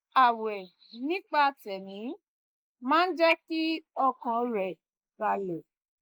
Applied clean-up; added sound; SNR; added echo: neural mask model Resemble Enhance denoiser.